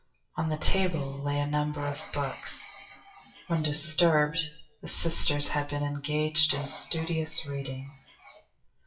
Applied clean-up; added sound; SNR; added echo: classical method WPE with log-MMSE.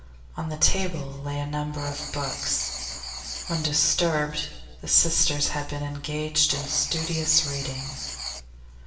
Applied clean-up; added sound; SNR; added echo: none; Writing; 11 dB; reverberation time 1.0 s.